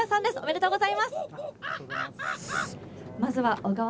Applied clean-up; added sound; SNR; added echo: none; Animal; 8 dB; none.